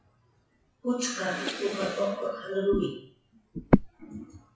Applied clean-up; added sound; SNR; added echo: classical method WPE with log-MMSE.